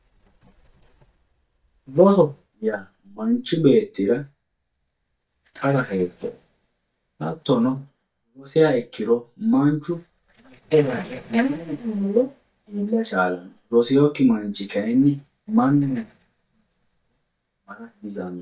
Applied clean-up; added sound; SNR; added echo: neural mask model DeepFilterNet 3.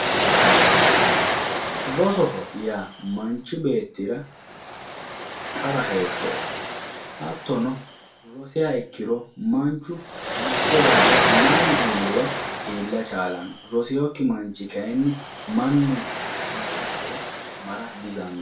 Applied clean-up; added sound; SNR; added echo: none; Waves, surf; -2 dB; reverberation time 0.2 s.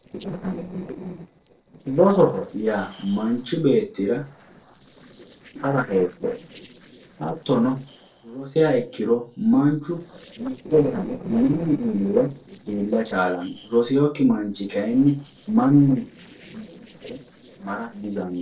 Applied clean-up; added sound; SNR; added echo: neural separator model SepFormer DNS4.